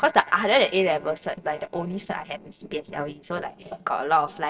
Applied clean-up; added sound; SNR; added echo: neural separator model SepFormer DNS4.